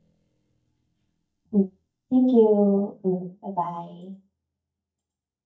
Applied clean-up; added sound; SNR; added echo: neural mask model DeepFilterNet 3.